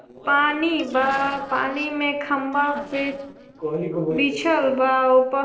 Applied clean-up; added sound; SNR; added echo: neural separator model SepFormer DNS4.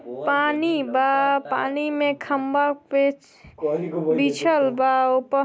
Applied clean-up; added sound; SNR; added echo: none; none; none; none.